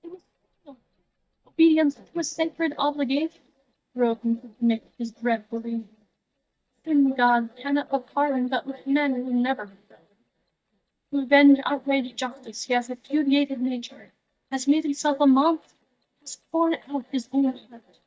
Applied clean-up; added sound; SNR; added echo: neural mask model DeepFilterNet 3.